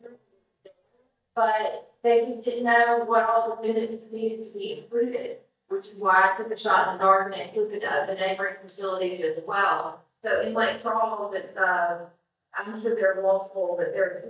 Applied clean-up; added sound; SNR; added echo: neural mask model DeepFilterNet 3.